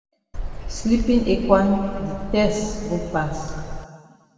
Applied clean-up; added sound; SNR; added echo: none; Bird vocalization, bird call, bird song; 6 dB; reverberation time 2.2 s.